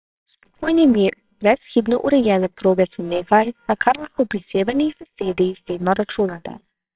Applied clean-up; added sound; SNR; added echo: neural separator model SepFormer WHAMR!.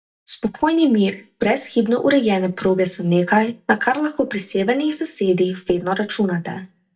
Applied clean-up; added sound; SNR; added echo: neural mask model DeepFilterNet 3.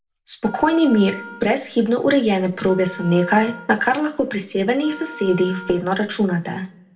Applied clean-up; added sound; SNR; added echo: none; Wind instrument, woodwind instrument; 18 dB; reverberation time 0.5 s.